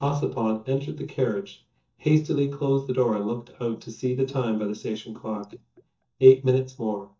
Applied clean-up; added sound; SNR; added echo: neural mask model DeepFilterNet 3.